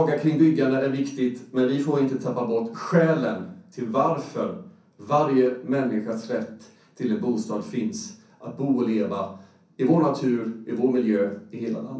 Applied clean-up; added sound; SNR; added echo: none; none; none; reverberation time 0.6 s.